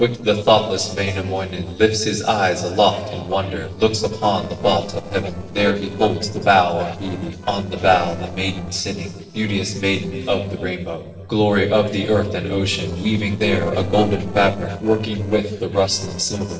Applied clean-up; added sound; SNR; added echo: neural separator model SepFormer DNS4.